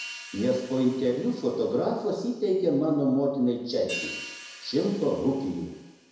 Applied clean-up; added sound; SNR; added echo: none; Hi-hat; 16 dB; reverberation time 1.0 s.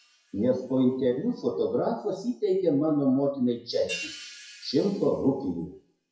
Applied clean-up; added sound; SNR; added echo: classical method WPE with log-MMSE.